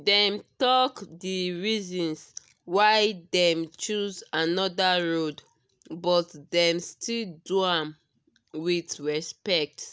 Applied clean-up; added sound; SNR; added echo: none; none; none; none.